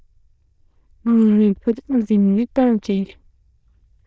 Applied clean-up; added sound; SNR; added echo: neural diffusion model UNIVERSE++.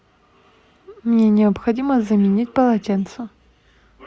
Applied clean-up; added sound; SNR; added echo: none; none; none; none.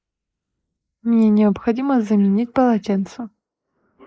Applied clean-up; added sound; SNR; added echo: neural mask model Resemble Enhance denoiser.